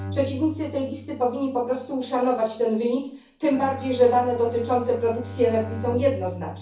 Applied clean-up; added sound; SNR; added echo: none; Bowed string instrument; 13 dB; reverberation time 0.6 s.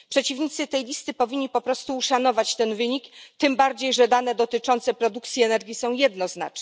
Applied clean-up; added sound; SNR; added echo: none; none; none; none.